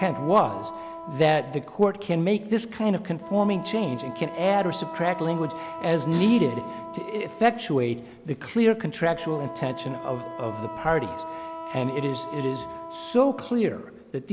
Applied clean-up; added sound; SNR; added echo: none; Wind instrument, woodwind instrument; 12 dB; none.